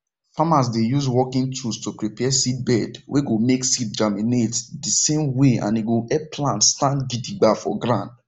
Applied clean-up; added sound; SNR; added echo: none; none; none; none.